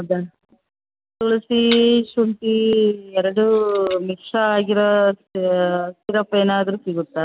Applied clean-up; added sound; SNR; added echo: none; Glass; 18 dB; none.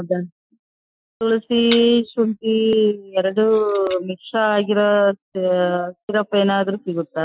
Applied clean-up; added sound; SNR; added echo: classical method Wiener filter.